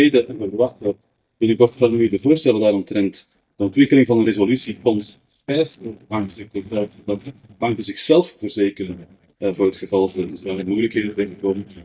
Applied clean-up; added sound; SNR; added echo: neural mask model DeepFilterNet 3.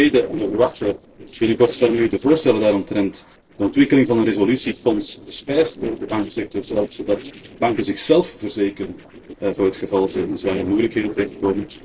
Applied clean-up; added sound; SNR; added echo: neural separator model SepFormer DNS4.